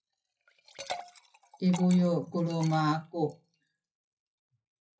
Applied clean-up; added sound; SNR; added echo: classical method WPE with log-MMSE.